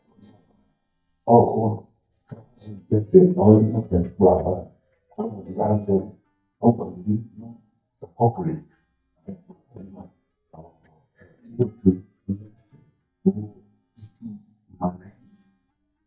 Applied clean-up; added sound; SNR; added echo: neural mask model DeepFilterNet 3.